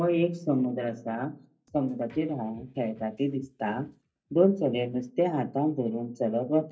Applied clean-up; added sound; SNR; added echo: neural mask model DeepFilterNet 3.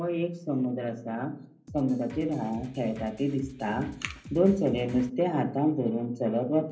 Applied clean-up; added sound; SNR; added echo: none; Drum kit; 17 dB; reverberation time 0.5 s.